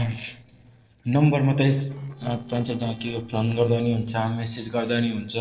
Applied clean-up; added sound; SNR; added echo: neural separator model SepFormer DNS4.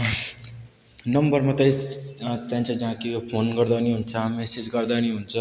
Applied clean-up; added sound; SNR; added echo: none; none; none; none.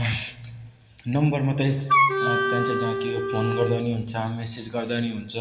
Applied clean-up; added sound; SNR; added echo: none; Wind instrument, woodwind instrument; -3 dB; reverberation time 0.7 s.